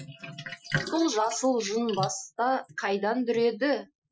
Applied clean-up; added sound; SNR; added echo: classical method Wiener filter.